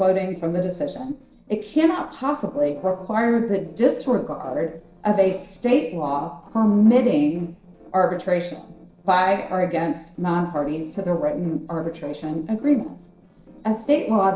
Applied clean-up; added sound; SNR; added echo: neural separator model SepFormer DNS4.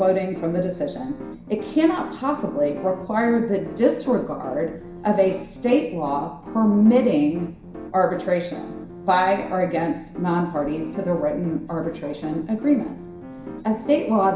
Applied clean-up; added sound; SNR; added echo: none; Piano; 14 dB; reverberation time 0.5 s.